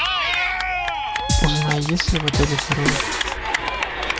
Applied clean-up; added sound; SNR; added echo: none; Drum kit + Cheering / Clapping; -3 dB; none.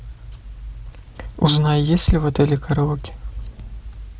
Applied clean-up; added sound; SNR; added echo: none; none; none; none.